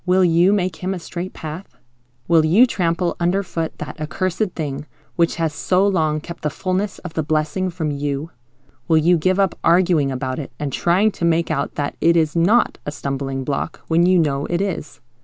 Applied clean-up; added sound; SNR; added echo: none; none; none; none.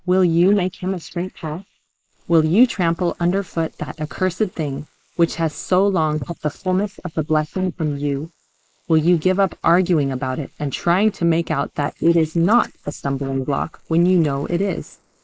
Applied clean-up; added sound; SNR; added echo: neural mask model Resemble Enhance denoiser.